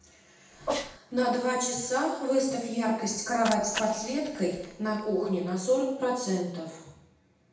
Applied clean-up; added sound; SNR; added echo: none; Cat; 13 dB; reverberation time 0.8 s.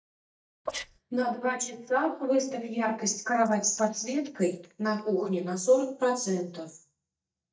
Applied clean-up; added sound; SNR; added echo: neural mask model DeepFilterNet 3.